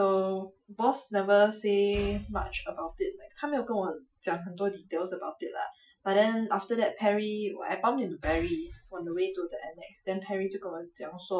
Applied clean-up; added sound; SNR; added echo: classical method Wiener filter.